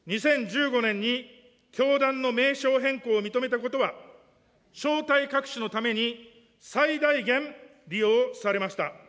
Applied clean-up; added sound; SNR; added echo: none; none; none; none.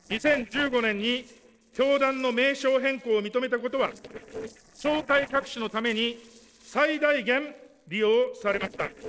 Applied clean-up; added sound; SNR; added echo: neural separator model SepFormer DNS4.